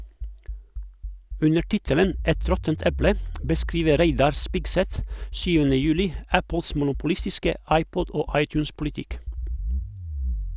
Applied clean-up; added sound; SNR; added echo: none; Accelerating, revving, vroom; 6 dB; none.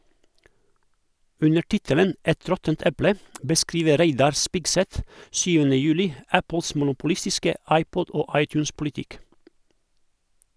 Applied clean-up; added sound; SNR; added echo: none; none; none; none.